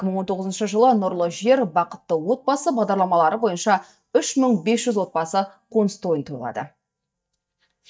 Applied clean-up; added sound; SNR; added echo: neural mask model DeepFilterNet 3.